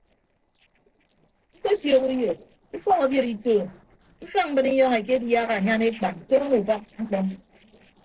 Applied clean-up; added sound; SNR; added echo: neural separator model SepFormer DNS4.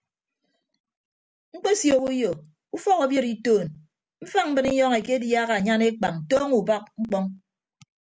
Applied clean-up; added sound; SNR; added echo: none; none; none; none.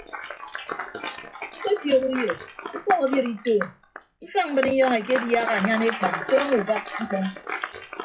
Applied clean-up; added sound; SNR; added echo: classical method WPE with log-MMSE.